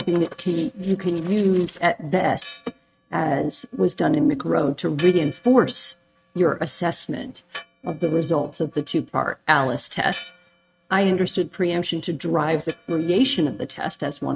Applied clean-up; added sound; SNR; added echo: neural mask model RNNoise.